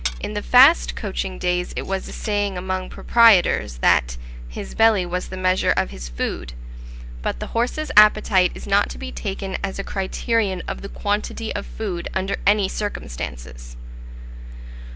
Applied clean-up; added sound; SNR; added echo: none; Glass; 16 dB; none.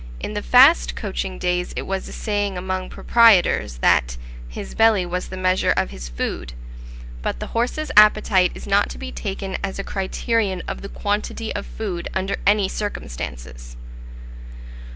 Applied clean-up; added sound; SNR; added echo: none; none; none; none.